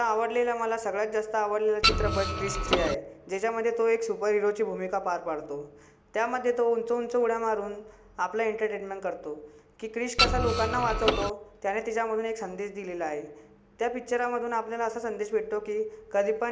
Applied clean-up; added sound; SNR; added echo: none; Printer; -2 dB; none.